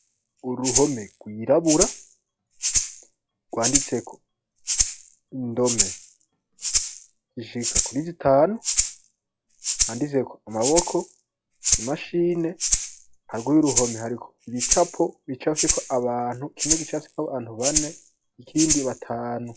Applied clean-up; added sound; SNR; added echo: classical method log-MMSE.